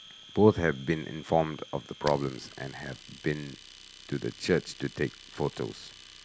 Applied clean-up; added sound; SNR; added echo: none; Domestic sounds, home sounds; 19 dB; none.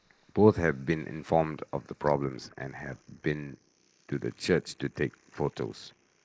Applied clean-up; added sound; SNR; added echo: neural mask model Resemble Enhance denoiser.